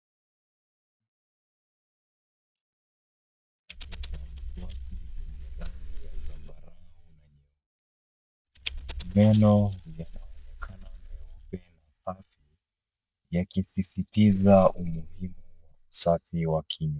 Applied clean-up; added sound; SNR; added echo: neural mask model DeepFilterNet 3.